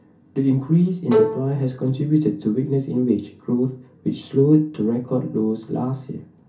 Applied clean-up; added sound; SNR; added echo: none; Bowed string instrument; 2 dB; reverberation time 0.3 s.